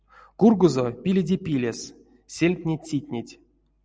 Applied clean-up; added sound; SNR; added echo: none; none; none; none.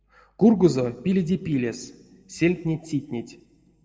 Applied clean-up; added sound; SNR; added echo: none; none; none; reverberation time 1.2 s.